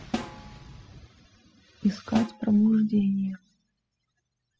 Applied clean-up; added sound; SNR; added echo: classical method spectral subtraction.